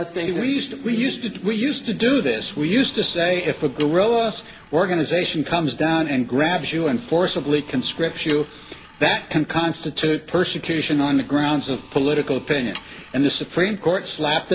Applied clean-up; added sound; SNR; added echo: none; Sawing; 20 dB; none.